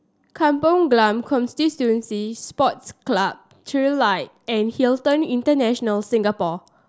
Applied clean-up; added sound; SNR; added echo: none; none; none; none.